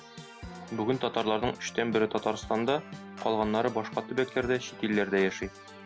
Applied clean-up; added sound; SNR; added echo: none; Organ; 15 dB; none.